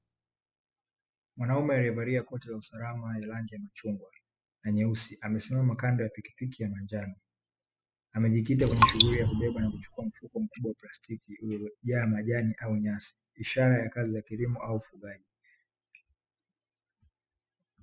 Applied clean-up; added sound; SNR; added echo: classical method spectral subtraction.